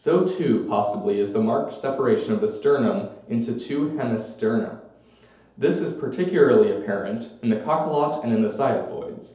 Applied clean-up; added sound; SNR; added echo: none; none; none; reverberation time 2.2 s.